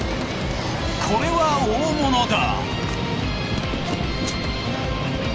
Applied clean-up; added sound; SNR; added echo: none; none; none; none.